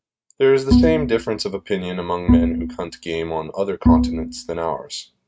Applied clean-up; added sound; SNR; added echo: neural mask model RNNoise.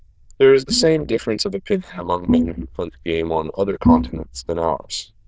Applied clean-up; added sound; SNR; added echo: neural diffusion model UNIVERSE++.